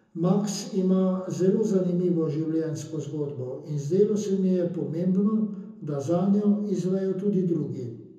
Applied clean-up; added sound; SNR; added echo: none; none; none; reverberation time 0.7 s.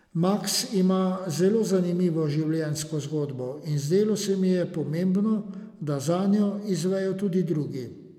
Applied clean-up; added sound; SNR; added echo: none; none; none; none.